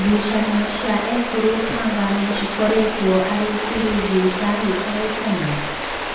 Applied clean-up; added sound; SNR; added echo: none; Stream; 5 dB; reverberation time 0.8 s.